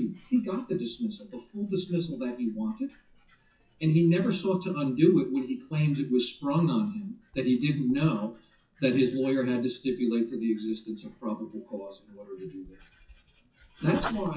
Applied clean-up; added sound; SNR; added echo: classical method WPE with log-MMSE.